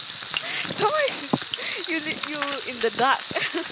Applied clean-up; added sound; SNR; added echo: none; Frying (food); 7 dB; none.